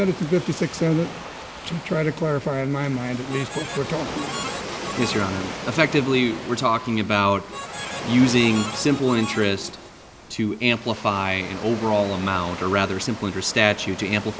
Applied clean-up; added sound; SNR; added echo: none; Harmonica + Waves, surf; 11 dB; none.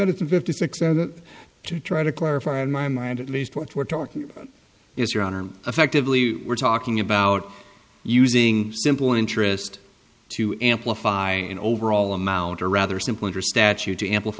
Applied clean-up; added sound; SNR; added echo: none; none; none; none.